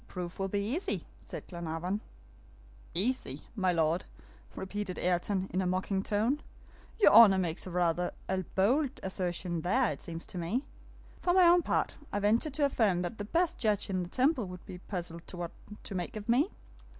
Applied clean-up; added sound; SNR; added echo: none; none; none; none.